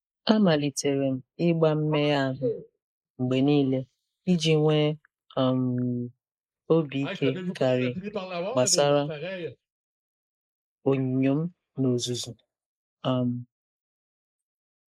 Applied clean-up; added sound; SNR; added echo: neural mask model Resemble Enhance denoiser.